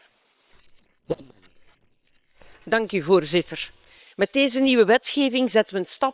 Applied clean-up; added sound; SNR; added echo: neural separator model SepFormer WHAM!.